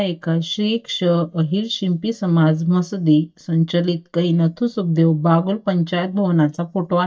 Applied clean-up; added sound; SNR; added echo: neural mask model DeepFilterNet 3.